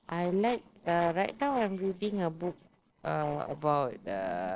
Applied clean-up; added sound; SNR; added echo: neural separator model SepFormer DNS4.